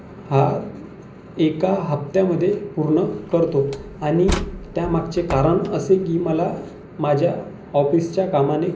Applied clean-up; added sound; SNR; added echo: none; Slam; 11 dB; reverberation time 0.5 s.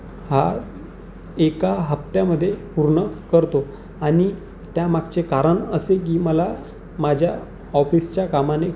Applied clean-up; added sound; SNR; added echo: none; none; none; none.